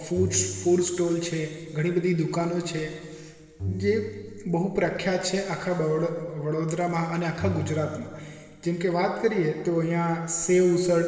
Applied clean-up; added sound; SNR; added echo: none; Bowed string instrument; 14 dB; reverberation time 2.1 s.